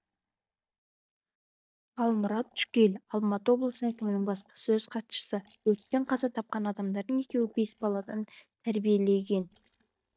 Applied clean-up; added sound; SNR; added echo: neural mask model DeepFilterNet 3.